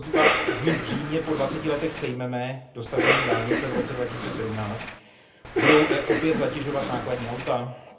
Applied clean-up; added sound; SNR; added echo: none; Cough; -1 dB; reverberation time 0.3 s.